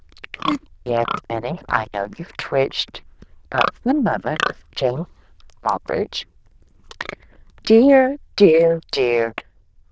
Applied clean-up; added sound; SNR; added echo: neural diffusion model UNIVERSE++.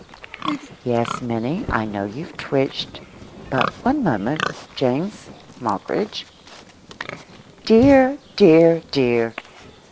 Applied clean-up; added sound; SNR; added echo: none; Livestock, farm animals, working animals; 13 dB; none.